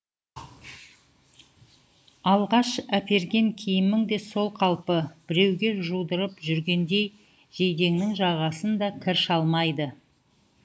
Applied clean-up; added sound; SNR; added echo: none; none; none; none.